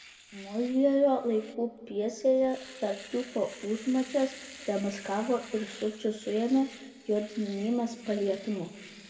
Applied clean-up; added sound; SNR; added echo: none; Domestic sounds, home sounds; 20 dB; reverberation time 1.5 s.